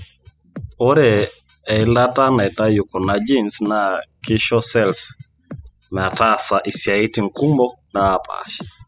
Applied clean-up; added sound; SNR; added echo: classical method spectral subtraction.